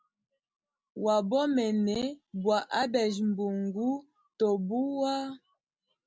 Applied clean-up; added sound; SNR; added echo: none; none; none; none.